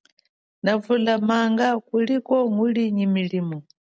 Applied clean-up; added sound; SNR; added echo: none; none; none; none.